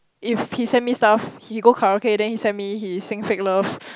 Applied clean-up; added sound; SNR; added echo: none; none; none; none.